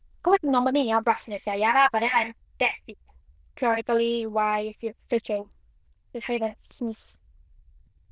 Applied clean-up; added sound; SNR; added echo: neural diffusion model UNIVERSE++.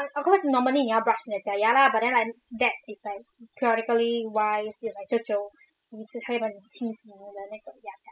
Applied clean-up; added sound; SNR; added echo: classical method spectral subtraction.